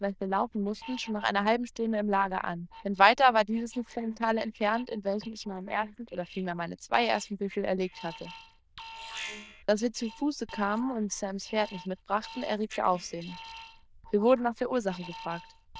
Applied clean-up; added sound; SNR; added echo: neural diffusion model UNIVERSE++.